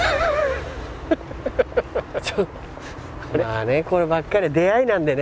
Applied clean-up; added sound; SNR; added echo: none; none; none; none.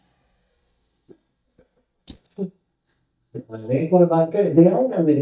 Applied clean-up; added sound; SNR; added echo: neural mask model DeepFilterNet 3.